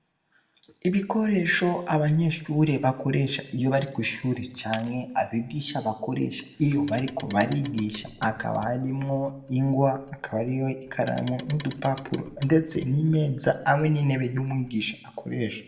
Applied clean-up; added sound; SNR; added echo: none; Clock; 15 dB; reverberation time 0.6 s.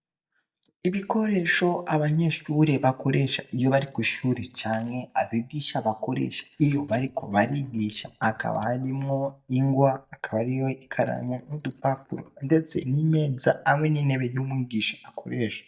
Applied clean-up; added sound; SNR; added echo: neural mask model DeepFilterNet 3.